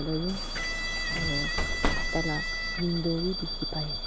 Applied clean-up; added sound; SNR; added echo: none; Bus / Alarm + Electric guitar; -3 dB; none.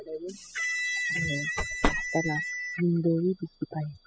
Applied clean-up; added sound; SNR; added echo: classical method spectral subtraction.